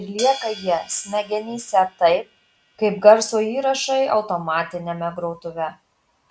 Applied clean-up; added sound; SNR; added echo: none; Hi-hat; 18 dB; none.